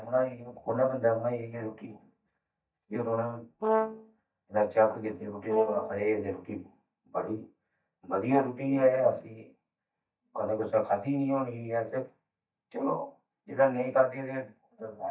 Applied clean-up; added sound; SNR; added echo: neural mask model DeepFilterNet 3.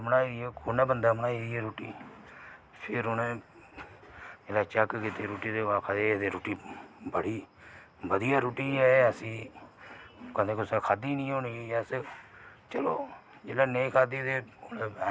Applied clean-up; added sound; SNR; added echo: none; none; none; none.